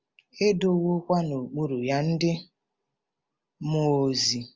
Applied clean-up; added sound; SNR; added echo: none; none; none; none.